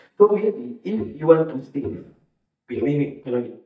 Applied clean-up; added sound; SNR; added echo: neural mask model DeepFilterNet 3.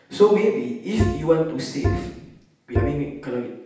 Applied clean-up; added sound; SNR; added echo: none; Bowed string instrument; 3 dB; reverberation time 0.9 s.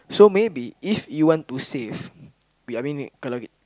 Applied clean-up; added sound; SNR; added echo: none; none; none; none.